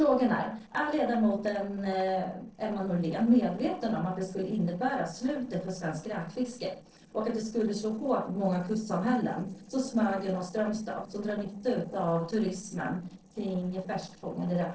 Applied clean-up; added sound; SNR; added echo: neural separator model SepFormer DNS4.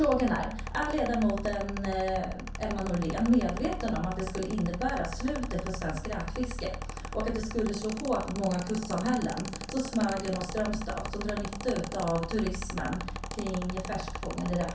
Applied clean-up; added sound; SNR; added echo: none; Mechanical fan; 6 dB; reverberation time 0.6 s.